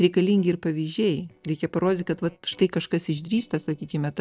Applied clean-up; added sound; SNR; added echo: neural separator model SepFormer DNS4.